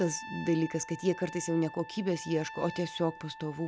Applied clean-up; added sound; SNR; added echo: none; Trumpet; 13 dB; none.